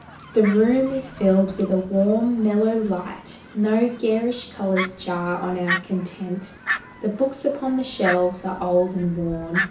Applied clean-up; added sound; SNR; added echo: none; Fowl; 11 dB; reverberation time 0.7 s.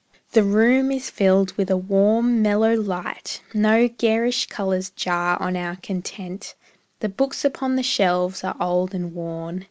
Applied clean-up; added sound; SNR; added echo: none; none; none; none.